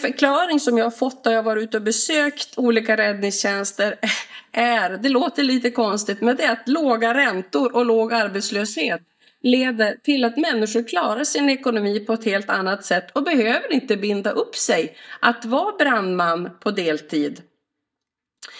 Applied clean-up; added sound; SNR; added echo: neural mask model DeepFilterNet 3.